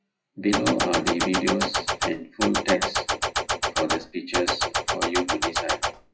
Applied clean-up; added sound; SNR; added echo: classical method WPE with log-MMSE.